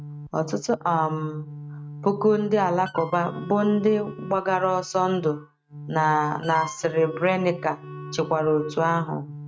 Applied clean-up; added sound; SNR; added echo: neural mask model RNNoise.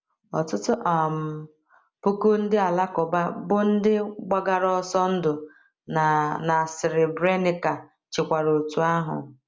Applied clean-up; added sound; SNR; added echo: none; none; none; none.